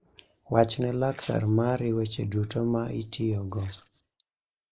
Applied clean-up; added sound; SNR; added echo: neural mask model Resemble Enhance denoiser.